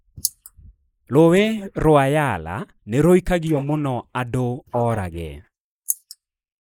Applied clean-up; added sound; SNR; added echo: neural mask model Resemble Enhance denoiser.